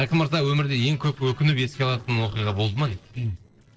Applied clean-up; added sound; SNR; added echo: neural separator model SepFormer DNS4.